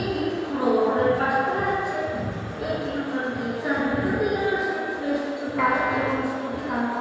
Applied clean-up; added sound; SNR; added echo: none; Piano; 6 dB; reverberation time 1.9 s.